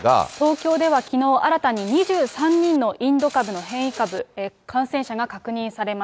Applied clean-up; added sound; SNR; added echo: none; Mechanisms; 19 dB; none.